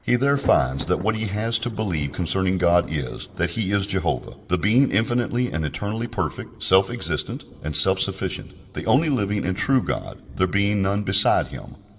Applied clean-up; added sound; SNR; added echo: none; Thunder; 18 dB; reverberation time 0.5 s.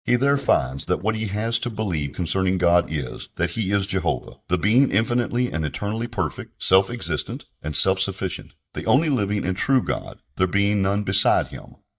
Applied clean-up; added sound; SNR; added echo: neural mask model DeepFilterNet 3.